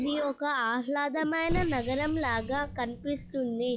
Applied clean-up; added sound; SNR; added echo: classical method log-MMSE.